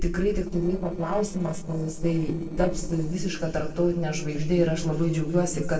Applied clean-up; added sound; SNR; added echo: neural separator model SepFormer DNS4.